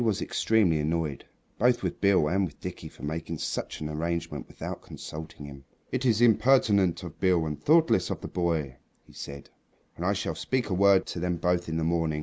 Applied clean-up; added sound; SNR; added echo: none; none; none; none.